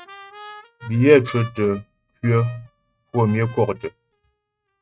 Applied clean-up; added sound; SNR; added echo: neural mask model RNNoise.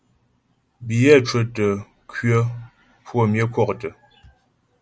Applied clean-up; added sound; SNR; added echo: none; none; none; none.